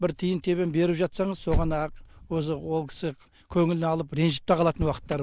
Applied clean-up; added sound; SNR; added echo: none; Motor vehicle (road); 10 dB; none.